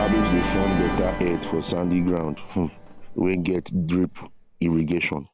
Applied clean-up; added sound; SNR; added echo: none; Organ; 6 dB; none.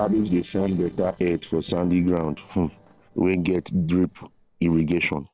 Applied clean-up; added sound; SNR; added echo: neural separator model SepFormer DNS4.